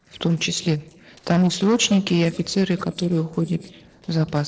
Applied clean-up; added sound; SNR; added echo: neural separator model SepFormer DNS4.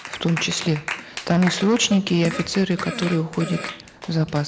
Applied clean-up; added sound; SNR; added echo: none; Clapping + Fart; 11 dB; none.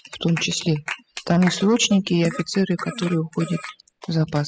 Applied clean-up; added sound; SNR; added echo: classical method spectral subtraction.